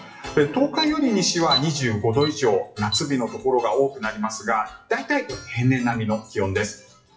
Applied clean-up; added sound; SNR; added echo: classical method WPE with log-MMSE.